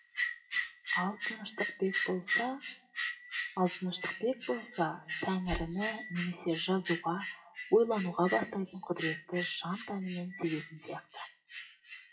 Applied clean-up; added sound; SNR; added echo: classical method WPE with log-MMSE.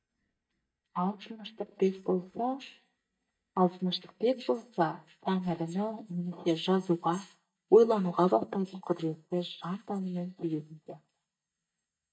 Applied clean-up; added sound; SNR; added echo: neural mask model DeepFilterNet 3.